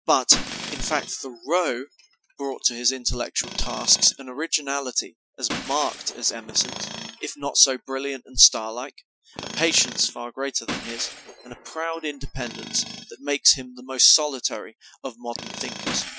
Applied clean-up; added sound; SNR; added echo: classical method Wiener filter.